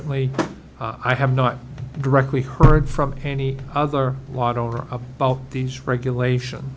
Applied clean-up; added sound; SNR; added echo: none; none; none; none.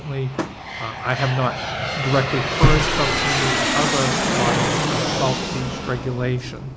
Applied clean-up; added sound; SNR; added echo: none; Aircraft; 0 dB; none.